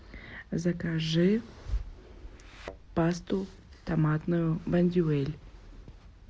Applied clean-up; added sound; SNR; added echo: none; Thump, thud; 18 dB; none.